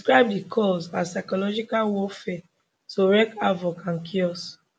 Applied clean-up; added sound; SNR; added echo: none; none; none; none.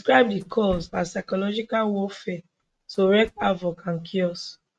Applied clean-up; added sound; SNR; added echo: neural mask model RNNoise.